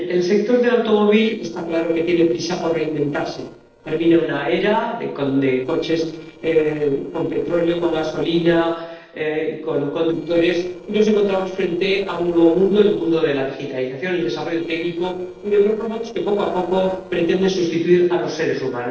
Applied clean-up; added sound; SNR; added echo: neural separator model SepFormer DNS4.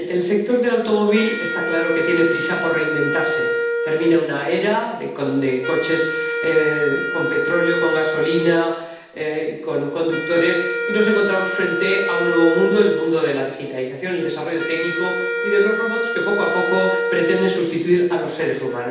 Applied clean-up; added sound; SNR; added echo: none; Wind instrument, woodwind instrument; 4 dB; reverberation time 0.8 s.